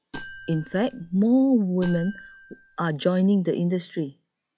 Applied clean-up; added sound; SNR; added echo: classical method log-MMSE.